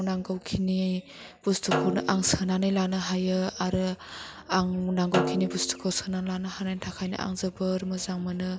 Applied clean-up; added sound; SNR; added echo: none; Snare drum; 7 dB; none.